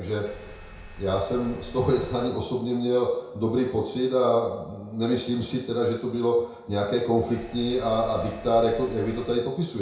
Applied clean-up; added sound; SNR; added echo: none; Engine; 17 dB; reverberation time 0.5 s.